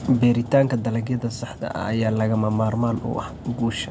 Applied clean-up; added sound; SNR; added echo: none; none; none; none.